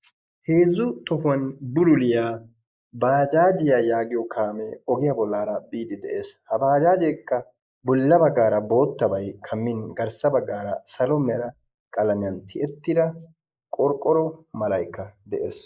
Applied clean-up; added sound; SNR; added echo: neural mask model Resemble Enhance denoiser.